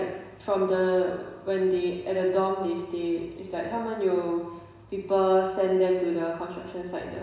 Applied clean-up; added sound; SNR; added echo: none; none; none; reverberation time 1.0 s.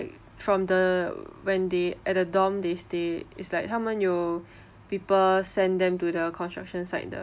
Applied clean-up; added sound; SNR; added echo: none; none; none; none.